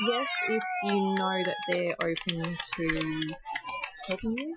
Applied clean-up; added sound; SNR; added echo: classical method Wiener filter.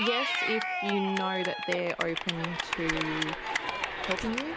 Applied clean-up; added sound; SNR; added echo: none; Cheering / Clapping; 0 dB; none.